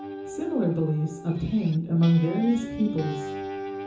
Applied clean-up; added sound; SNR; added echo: none; Guitar; 10 dB; reverberation time 0.6 s.